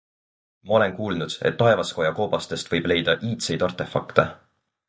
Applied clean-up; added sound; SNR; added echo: none; none; none; none.